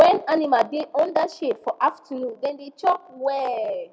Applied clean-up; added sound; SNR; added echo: none; none; none; none.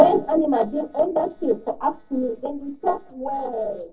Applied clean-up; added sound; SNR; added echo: neural separator model SepFormer DNS4.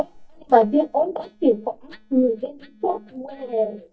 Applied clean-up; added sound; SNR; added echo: neural mask model DeepFilterNet 3.